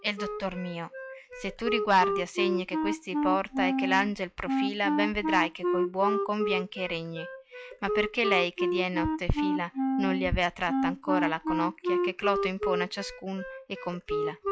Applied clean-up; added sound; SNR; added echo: classical method log-MMSE.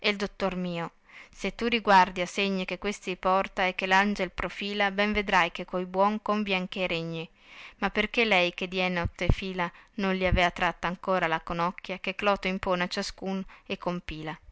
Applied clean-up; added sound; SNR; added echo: none; none; none; none.